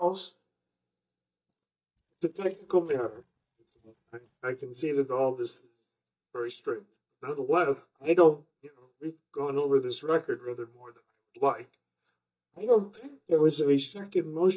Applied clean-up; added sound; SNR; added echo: neural mask model DeepFilterNet 3.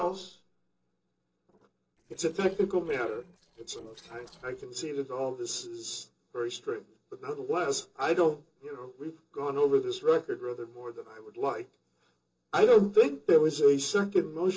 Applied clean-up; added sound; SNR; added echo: neural separator model SepFormer DNS4.